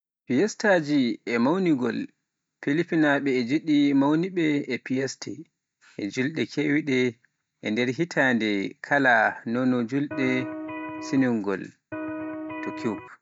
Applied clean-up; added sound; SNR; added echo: none; Electric guitar; 8 dB; none.